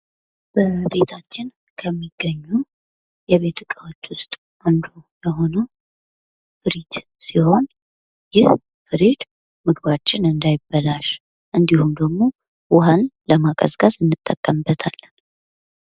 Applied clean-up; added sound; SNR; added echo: none; none; none; none.